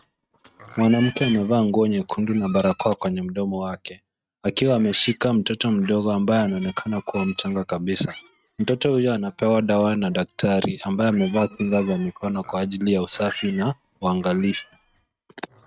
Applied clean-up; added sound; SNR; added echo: neural mask model RNNoise.